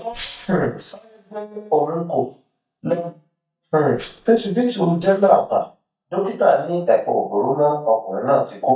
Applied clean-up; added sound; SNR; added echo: neural mask model DeepFilterNet 3.